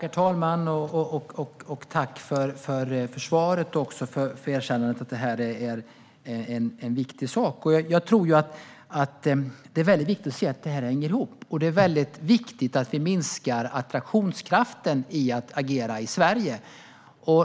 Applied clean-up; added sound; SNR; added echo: none; none; none; none.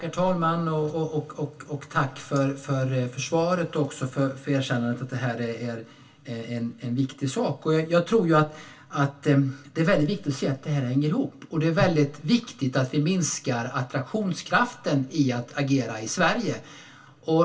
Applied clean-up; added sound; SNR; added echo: none; none; none; reverberation time 0.2 s.